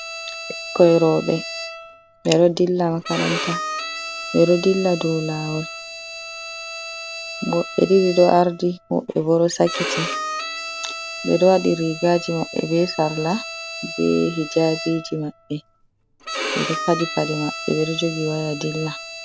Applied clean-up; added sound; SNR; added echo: none; Bowed string instrument; 9 dB; none.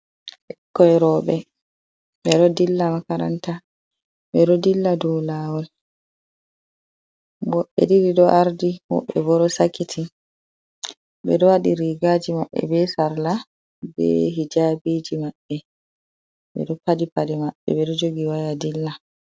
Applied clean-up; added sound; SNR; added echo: none; none; none; none.